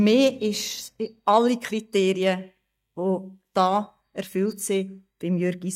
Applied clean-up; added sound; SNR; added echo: neural mask model DeepFilterNet 3.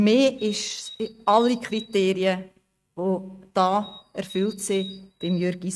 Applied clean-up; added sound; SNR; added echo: neural mask model RNNoise.